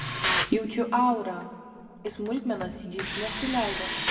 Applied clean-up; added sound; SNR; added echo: none; Tools; 2 dB; reverberation time 1.7 s.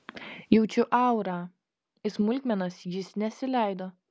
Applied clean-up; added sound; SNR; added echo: none; none; none; none.